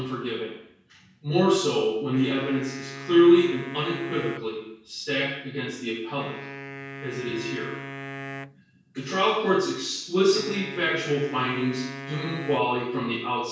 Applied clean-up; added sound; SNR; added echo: none; Wind instrument, woodwind instrument; 13 dB; reverberation time 0.6 s.